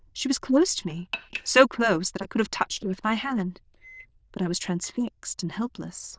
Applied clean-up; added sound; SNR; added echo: neural diffusion model UNIVERSE++.